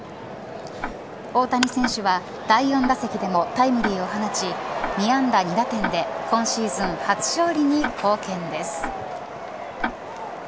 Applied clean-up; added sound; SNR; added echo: none; Tick-tock; 13 dB; none.